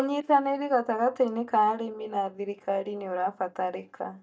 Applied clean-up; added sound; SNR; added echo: neural mask model DeepFilterNet 3.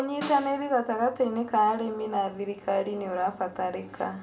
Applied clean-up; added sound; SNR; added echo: none; Snare drum; 18 dB; reverberation time 0.6 s.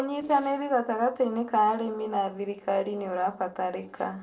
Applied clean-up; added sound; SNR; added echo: neural separator model SepFormer DNS4.